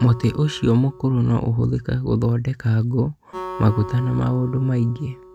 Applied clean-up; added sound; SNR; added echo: none; Acoustic guitar; 17 dB; none.